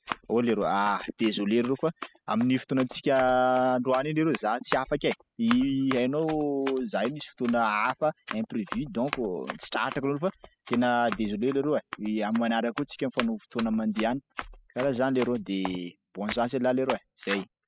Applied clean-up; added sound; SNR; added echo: classical method spectral subtraction.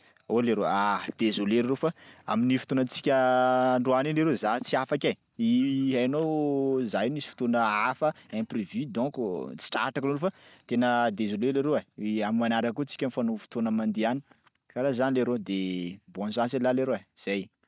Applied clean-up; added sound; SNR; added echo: none; none; none; none.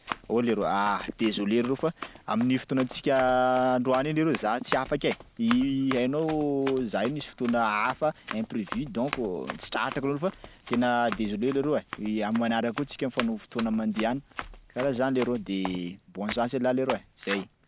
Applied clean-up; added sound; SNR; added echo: none; Run; 14 dB; none.